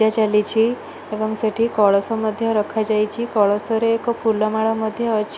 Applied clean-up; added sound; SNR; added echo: none; none; none; none.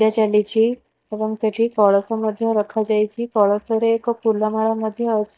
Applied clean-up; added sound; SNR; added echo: neural mask model DeepFilterNet 3.